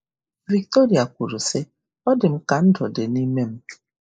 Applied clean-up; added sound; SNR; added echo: neural mask model Resemble Enhance denoiser.